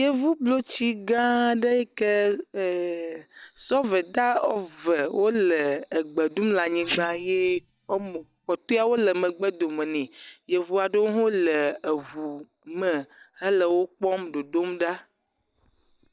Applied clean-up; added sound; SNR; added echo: neural mask model DeepFilterNet 3.